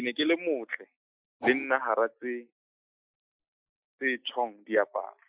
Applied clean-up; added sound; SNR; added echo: classical method Wiener filter.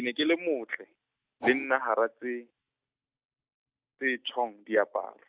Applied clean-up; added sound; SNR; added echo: neural mask model RNNoise.